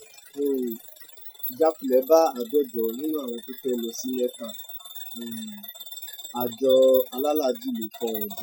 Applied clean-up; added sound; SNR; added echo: classical method Wiener filter.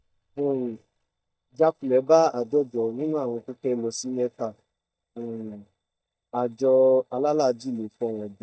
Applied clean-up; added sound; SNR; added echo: neural mask model DeepFilterNet 3.